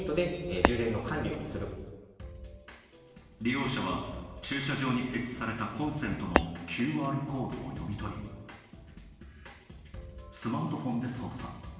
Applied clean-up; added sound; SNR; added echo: none; Shatter; -1 dB; reverberation time 1.3 s.